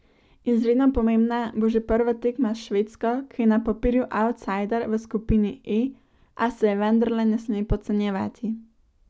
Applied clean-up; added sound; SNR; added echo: none; none; none; none.